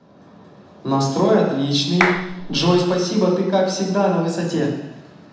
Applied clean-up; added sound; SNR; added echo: none; Clapping; 6 dB; reverberation time 1.1 s.